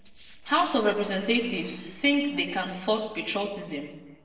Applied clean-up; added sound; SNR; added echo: neural separator model SepFormer DNS4.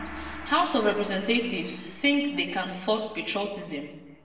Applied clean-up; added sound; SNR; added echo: none; Gong; 15 dB; reverberation time 1.1 s.